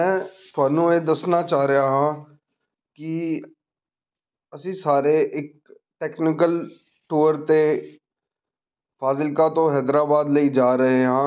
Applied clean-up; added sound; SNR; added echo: none; none; none; none.